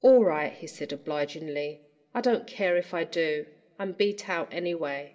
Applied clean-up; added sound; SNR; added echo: none; none; none; reverberation time 1.0 s.